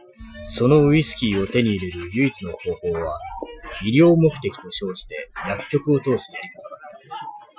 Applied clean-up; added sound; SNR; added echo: classical method Wiener filter.